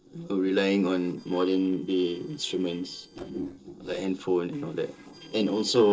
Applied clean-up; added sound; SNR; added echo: neural separator model SepFormer DNS4.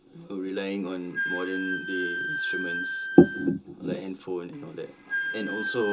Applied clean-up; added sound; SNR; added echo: none; Wind instrument, woodwind instrument; 6 dB; reverberation time 0.2 s.